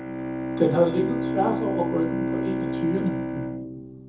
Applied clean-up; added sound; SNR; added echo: none; Bowed string instrument; 1 dB; reverberation time 0.6 s.